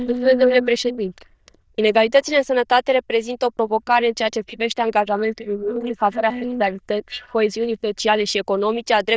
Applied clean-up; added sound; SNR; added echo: neural diffusion model UNIVERSE++.